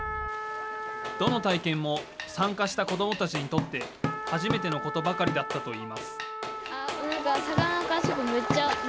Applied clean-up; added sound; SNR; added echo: none; Drum / Drum kit + Trumpet; 3 dB; none.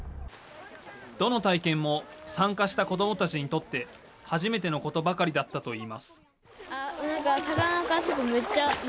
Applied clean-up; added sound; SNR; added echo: none; none; none; none.